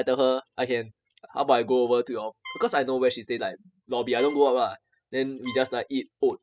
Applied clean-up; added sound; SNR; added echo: classical method spectral subtraction.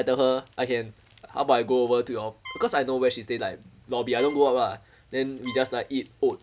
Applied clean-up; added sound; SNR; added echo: none; Trumpet; 19 dB; none.